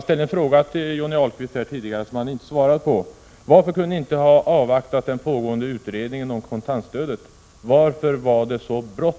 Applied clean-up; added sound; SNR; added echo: none; none; none; none.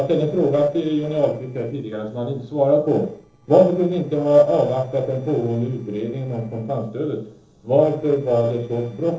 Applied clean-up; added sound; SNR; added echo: neural separator model SepFormer DNS4.